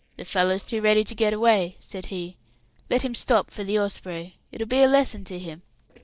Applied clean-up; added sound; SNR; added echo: neural separator model SepFormer DNS4.